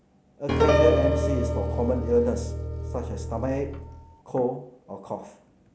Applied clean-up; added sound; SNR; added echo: none; Piano; -3 dB; none.